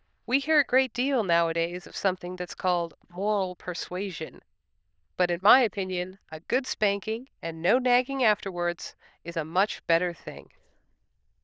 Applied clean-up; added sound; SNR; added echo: neural diffusion model UNIVERSE++.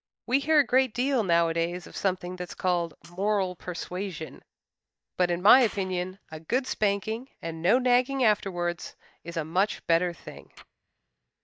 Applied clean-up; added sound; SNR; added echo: neural mask model DeepFilterNet 3.